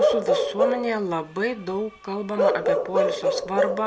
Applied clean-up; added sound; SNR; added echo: none; Bark / Livestock, farm animals, working animals; -4 dB; none.